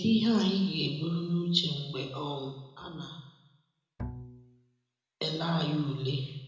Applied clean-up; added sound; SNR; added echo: none; Bowed string instrument; 12 dB; reverberation time 0.9 s.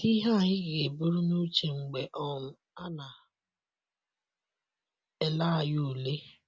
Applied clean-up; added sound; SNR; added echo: none; none; none; none.